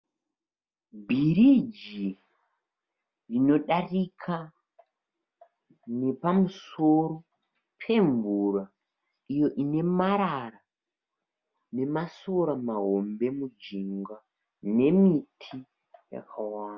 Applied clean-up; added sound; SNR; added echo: none; none; none; none.